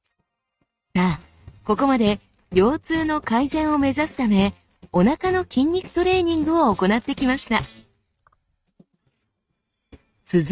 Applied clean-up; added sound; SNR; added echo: neural mask model RNNoise.